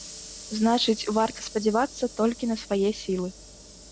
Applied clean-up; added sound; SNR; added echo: none; Sliding door / Hiss; 17 dB; none.